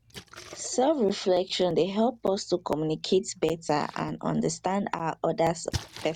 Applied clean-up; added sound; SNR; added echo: none; Splash, splatter; 18 dB; none.